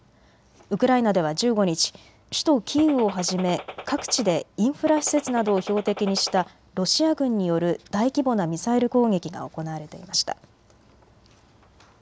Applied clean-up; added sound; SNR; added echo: none; Gunshot, gunfire; 13 dB; none.